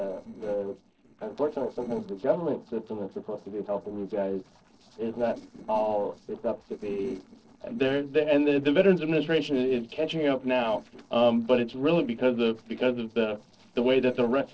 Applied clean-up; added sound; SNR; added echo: neural separator model SepFormer DNS4.